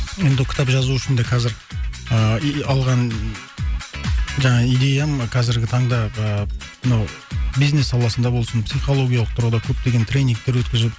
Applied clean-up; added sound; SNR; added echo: none; none; none; none.